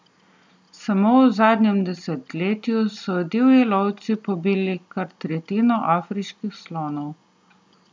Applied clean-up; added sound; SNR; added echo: none; none; none; none.